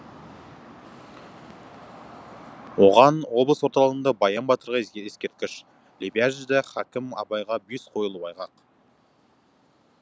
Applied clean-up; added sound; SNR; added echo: none; none; none; none.